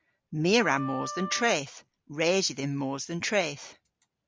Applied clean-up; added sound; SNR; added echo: none; Wind instrument, woodwind instrument; 12 dB; none.